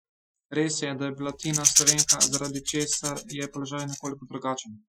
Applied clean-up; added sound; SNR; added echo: classical method Wiener filter.